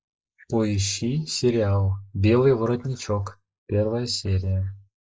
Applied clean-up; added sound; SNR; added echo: neural mask model Resemble Enhance denoiser.